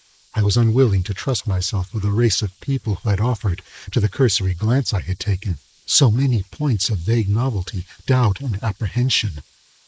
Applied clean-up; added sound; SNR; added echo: neural mask model Resemble Enhance denoiser.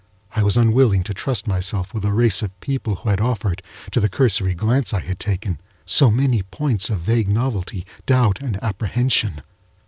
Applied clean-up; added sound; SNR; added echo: none; none; none; none.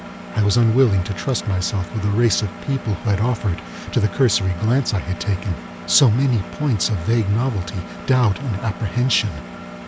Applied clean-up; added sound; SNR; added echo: none; Engine; 14 dB; none.